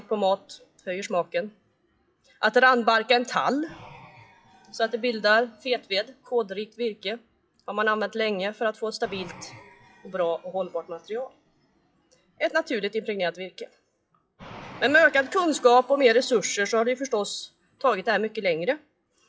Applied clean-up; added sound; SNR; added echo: classical method WPE with log-MMSE.